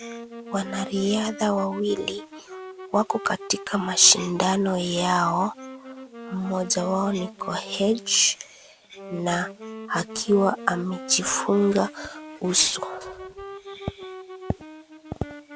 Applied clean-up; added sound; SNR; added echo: none; Wind instrument, woodwind instrument; 14 dB; none.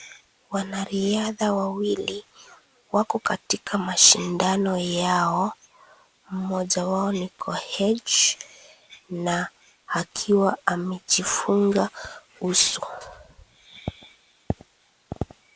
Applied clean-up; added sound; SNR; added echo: none; none; none; none.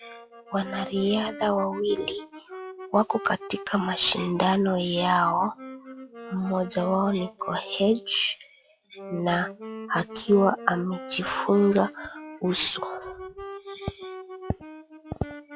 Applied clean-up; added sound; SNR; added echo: classical method log-MMSE.